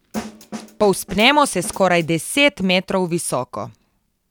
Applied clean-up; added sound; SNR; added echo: none; Snare drum; 15 dB; none.